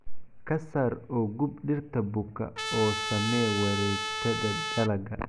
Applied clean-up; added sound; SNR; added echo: none; Trumpet; 3 dB; none.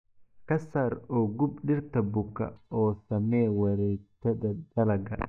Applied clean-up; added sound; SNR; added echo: neural mask model DeepFilterNet 3.